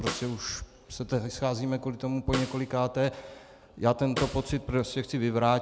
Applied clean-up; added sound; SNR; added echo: none; Snare drum; 11 dB; none.